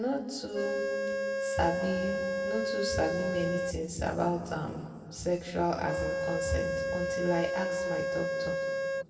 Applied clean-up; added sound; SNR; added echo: none; Organ; -2 dB; reverberation time 1.9 s.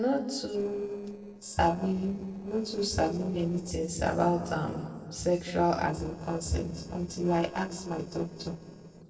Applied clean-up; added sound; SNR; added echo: neural separator model SepFormer DNS4.